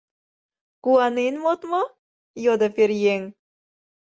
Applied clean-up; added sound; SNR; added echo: none; none; none; none.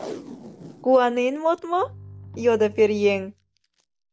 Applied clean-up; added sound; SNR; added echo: none; Packing tape, duct tape + Bowed string instrument; 18 dB; none.